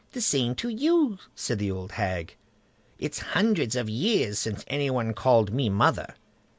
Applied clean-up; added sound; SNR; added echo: none; none; none; none.